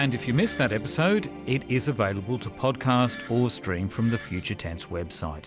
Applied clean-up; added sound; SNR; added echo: none; Wood; 19 dB; none.